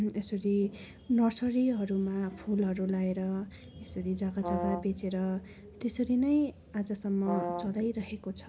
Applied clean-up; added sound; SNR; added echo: none; Brass instrument; 6 dB; none.